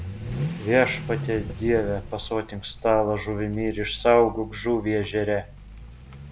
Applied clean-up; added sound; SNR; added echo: none; Accelerating, revving, vroom / Vehicle; 10 dB; none.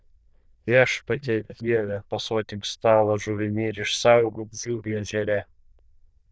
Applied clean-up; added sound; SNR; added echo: neural diffusion model UNIVERSE++.